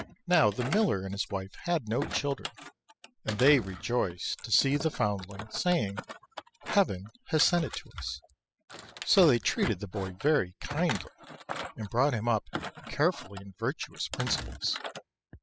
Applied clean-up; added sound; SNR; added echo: classical method spectral subtraction.